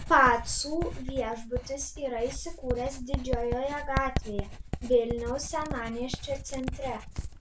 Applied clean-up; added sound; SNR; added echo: none; Writing; 6 dB; none.